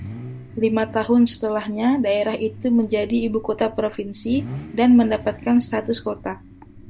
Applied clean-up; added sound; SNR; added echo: none; Idling / Accelerating, revving, vroom / Car; 16 dB; none.